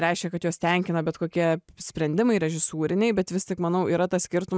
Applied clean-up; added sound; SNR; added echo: none; none; none; none.